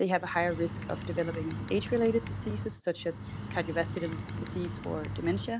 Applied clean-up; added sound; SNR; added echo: none; Bird; 6 dB; none.